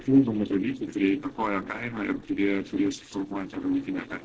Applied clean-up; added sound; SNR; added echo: neural separator model SepFormer DNS4.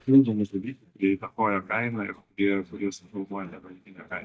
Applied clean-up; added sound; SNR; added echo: neural mask model DeepFilterNet 3.